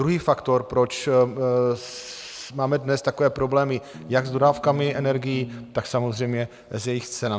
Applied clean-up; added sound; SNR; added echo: none; Bass guitar; 15 dB; none.